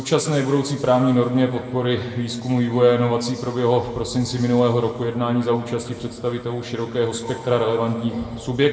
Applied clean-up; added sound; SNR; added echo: none; none; none; reverberation time 1.9 s.